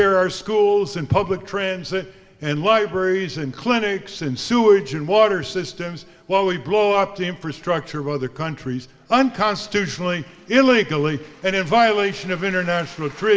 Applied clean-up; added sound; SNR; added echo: none; none; none; reverberation time 1.2 s.